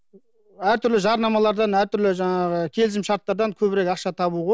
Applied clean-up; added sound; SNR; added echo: none; none; none; none.